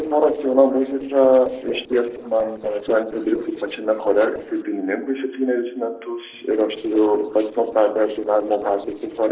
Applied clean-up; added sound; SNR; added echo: neural separator model SepFormer DNS4.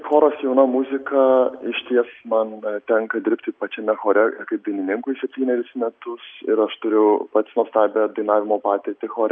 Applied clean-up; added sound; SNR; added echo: none; none; none; none.